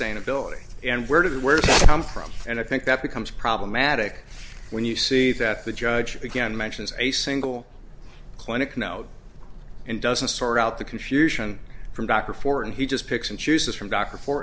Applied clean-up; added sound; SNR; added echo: none; none; none; none.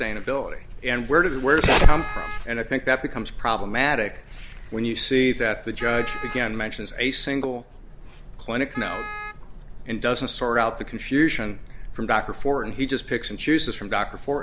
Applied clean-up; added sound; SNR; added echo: none; Wind instrument, woodwind instrument; 13 dB; none.